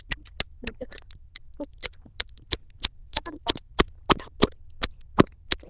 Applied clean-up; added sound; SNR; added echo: neural diffusion model UNIVERSE++.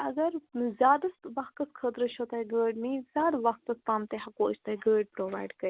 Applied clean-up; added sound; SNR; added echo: none; none; none; none.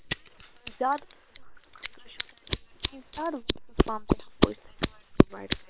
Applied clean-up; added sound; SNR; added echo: neural separator model SepFormer WHAM!.